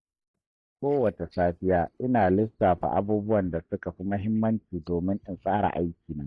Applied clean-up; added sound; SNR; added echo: neural mask model DeepFilterNet 3.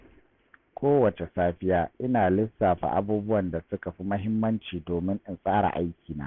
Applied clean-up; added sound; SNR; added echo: none; none; none; none.